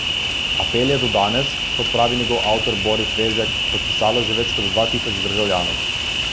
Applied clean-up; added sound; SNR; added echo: none; Cricket; -1 dB; none.